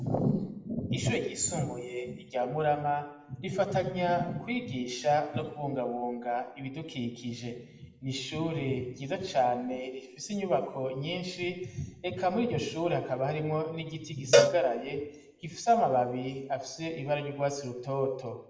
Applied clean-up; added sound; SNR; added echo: none; Cowbell; -2 dB; reverberation time 0.7 s.